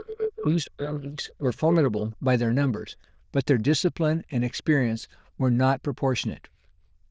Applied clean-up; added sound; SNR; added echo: neural diffusion model UNIVERSE++.